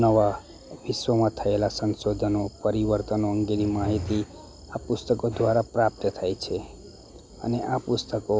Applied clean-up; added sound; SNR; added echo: none; none; none; none.